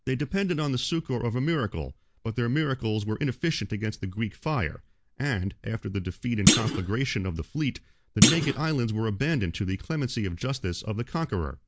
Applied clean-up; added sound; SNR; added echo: none; Thump, thud; -2 dB; none.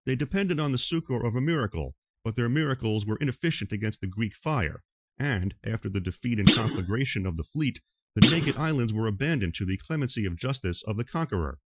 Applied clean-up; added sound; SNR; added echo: classical method Wiener filter.